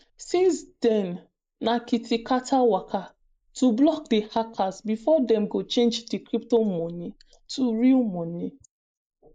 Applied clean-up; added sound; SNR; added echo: neural mask model Resemble Enhance denoiser.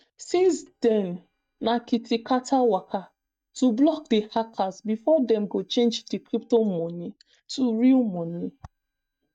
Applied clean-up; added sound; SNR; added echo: neural mask model DeepFilterNet 3.